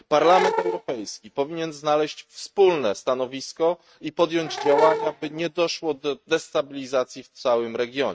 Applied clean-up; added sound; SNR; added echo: neural mask model RNNoise.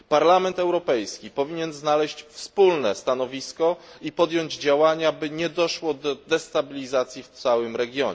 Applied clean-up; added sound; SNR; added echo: none; none; none; none.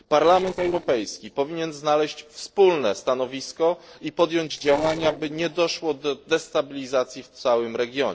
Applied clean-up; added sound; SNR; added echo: neural separator model SepFormer DNS4.